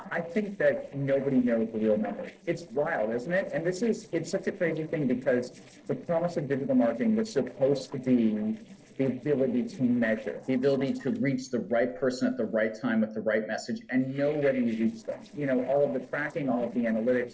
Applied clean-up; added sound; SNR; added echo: neural separator model SepFormer DNS4.